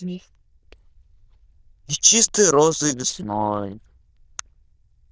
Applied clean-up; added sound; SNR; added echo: neural diffusion model UNIVERSE++.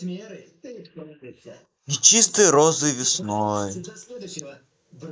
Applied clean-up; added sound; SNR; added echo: neural mask model Resemble Enhance denoiser.